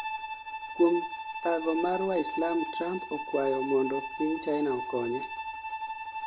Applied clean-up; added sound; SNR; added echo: none; Bowed string instrument; 6 dB; none.